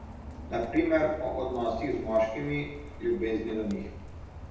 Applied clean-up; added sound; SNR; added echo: none; Rain; 12 dB; reverberation time 0.8 s.